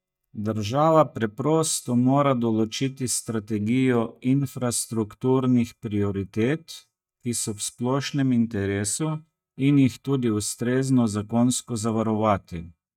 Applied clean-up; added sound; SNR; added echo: neural mask model DeepFilterNet 3.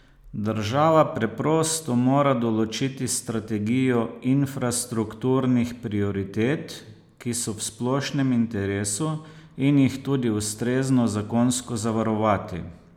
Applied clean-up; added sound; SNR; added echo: none; none; none; none.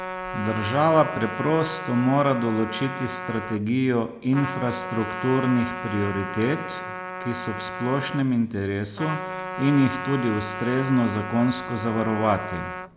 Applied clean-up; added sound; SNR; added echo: none; Trumpet; 8 dB; none.